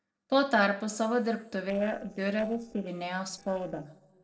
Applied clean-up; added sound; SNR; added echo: neural separator model SepFormer DNS4.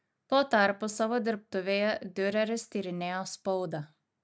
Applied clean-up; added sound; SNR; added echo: none; none; none; none.